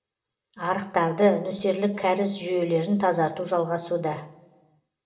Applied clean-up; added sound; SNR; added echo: none; none; none; reverberation time 1.6 s.